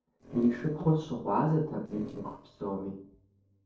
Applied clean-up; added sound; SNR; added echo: neural separator model SepFormer DNS4.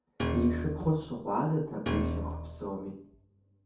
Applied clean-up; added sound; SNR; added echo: none; Piano; 2 dB; reverberation time 0.6 s.